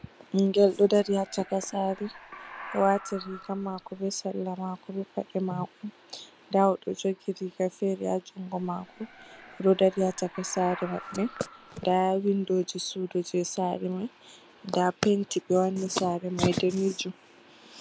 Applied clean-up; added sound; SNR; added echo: none; Animal; 17 dB; none.